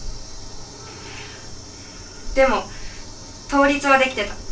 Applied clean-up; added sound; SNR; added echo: none; Meow / Purr; 10 dB; reverberation time 0.3 s.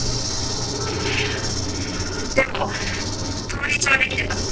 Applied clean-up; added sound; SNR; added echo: neural separator model SepFormer DNS4.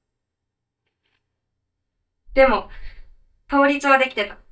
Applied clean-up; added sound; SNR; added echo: neural mask model DeepFilterNet 3.